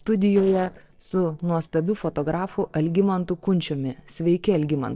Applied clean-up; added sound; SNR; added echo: neural separator model SepFormer DNS4.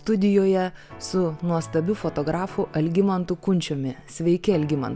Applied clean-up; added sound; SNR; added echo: none; none; none; none.